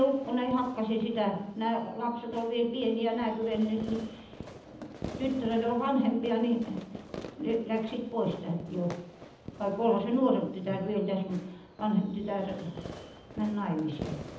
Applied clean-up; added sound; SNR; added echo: none; Fireworks; 15 dB; reverberation time 0.8 s.